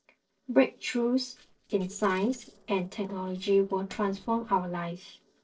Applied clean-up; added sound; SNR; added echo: neural separator model SepFormer DNS4.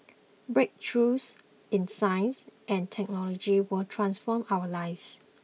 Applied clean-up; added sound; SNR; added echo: none; none; none; none.